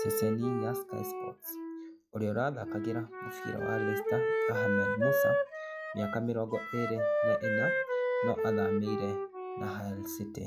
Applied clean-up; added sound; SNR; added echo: classical method log-MMSE.